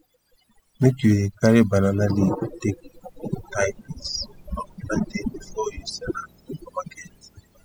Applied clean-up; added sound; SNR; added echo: classical method spectral subtraction.